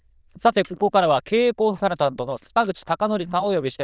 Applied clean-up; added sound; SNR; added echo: neural diffusion model UNIVERSE++.